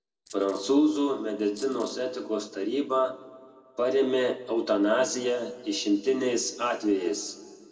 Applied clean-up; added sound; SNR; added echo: neural separator model SepFormer DNS4.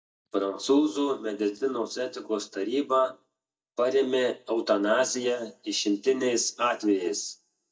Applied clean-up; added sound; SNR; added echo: neural mask model DeepFilterNet 3.